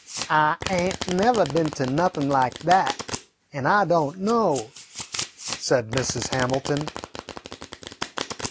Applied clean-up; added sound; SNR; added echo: none; Domestic sounds, home sounds; 10 dB; none.